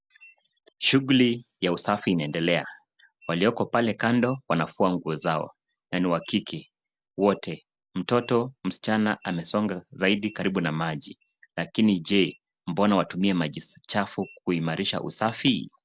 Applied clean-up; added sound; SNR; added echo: none; none; none; none.